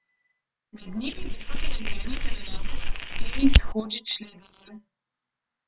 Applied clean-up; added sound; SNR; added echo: neural separator model SepFormer WHAM!.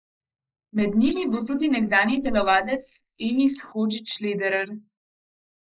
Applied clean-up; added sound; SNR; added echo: neural mask model Resemble Enhance denoiser.